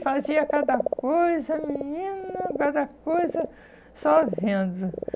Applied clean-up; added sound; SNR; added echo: none; Frog; 8 dB; none.